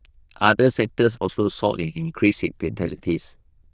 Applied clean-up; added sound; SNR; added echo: neural diffusion model UNIVERSE++.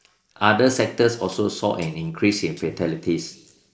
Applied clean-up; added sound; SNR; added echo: neural separator model SepFormer DNS4.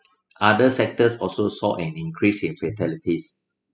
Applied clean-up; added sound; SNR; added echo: classical method spectral subtraction.